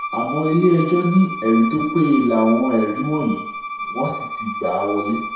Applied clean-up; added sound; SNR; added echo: none; Bowed string instrument; 9 dB; reverberation time 0.7 s.